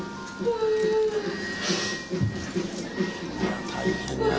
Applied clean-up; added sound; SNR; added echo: none; Knock; 20 dB; none.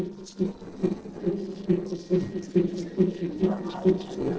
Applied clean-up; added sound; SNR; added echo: neural separator model SepFormer DNS4.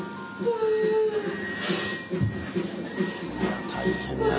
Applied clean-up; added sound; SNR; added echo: none; none; none; none.